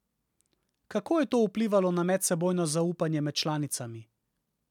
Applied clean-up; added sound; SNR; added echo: none; none; none; none.